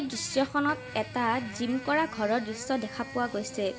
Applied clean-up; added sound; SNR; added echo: none; Fart; 14 dB; reverberation time 2.2 s.